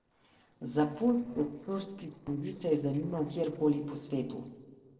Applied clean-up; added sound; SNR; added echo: neural separator model SepFormer DNS4.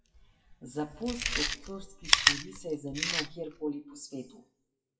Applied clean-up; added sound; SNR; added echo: classical method WPE with log-MMSE.